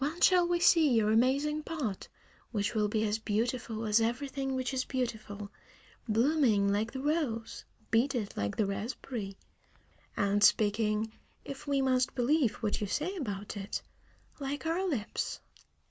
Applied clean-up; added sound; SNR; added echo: none; none; none; none.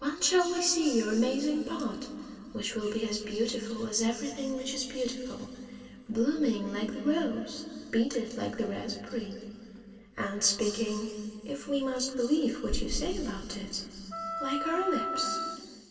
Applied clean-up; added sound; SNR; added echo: none; Wind instrument, woodwind instrument; 4 dB; reverberation time 2.5 s.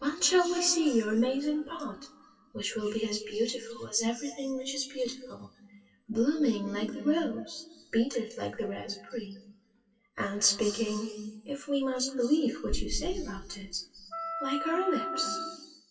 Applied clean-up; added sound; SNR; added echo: classical method WPE with log-MMSE.